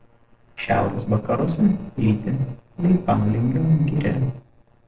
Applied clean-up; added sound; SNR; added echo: neural separator model SepFormer DNS4.